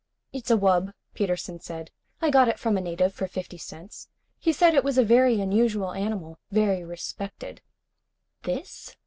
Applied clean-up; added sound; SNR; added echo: none; none; none; none.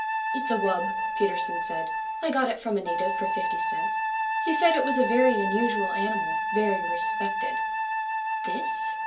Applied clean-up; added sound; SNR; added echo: none; Wind instrument, woodwind instrument; -1 dB; reverberation time 0.3 s.